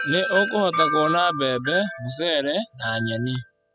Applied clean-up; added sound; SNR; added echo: classical method spectral subtraction.